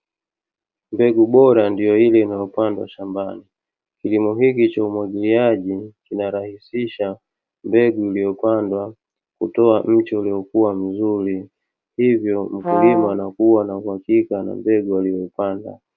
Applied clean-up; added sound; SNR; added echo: none; Brass instrument; 4 dB; none.